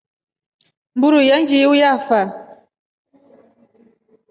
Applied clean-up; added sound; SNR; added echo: none; none; none; none.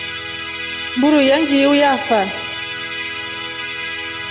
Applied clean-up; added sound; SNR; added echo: none; Musical instrument; 7 dB; none.